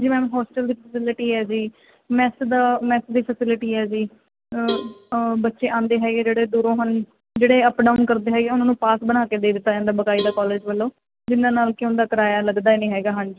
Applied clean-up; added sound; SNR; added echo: none; Cowbell; 16 dB; none.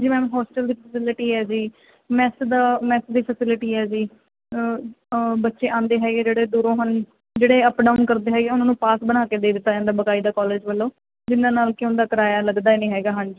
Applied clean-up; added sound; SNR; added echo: none; none; none; none.